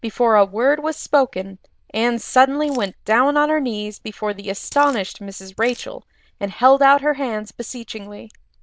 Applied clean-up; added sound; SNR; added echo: neural diffusion model UNIVERSE++.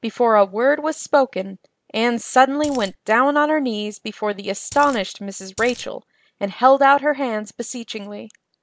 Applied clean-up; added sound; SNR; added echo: none; Coin (dropping); 17 dB; none.